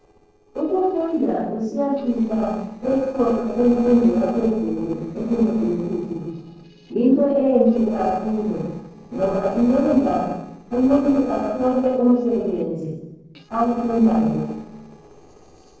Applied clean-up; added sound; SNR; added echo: neural separator model SepFormer DNS4.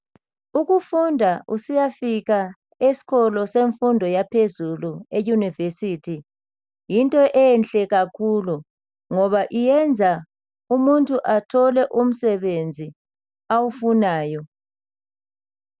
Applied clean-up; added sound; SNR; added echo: none; none; none; none.